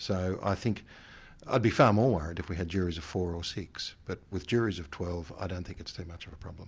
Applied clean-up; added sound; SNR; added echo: none; none; none; none.